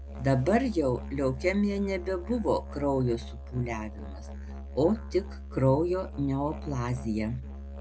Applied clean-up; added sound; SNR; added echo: none; Musical instrument; 10 dB; none.